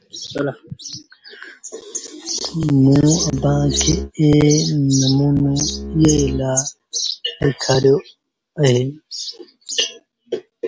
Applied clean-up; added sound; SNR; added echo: none; Bowed string instrument; 11 dB; none.